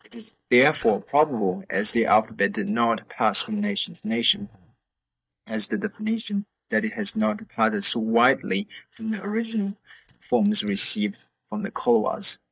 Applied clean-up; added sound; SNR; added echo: neural mask model DeepFilterNet 3.